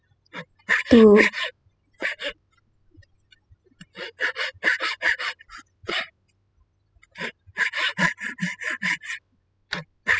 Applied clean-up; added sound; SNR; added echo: classical method spectral subtraction.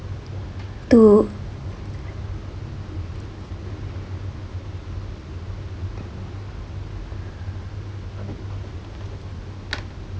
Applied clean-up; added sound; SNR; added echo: none; none; none; none.